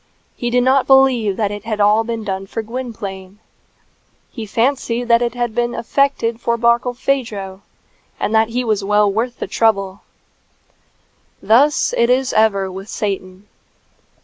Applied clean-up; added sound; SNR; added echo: none; none; none; none.